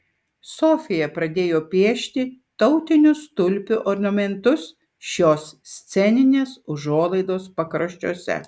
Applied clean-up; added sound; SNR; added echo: none; none; none; none.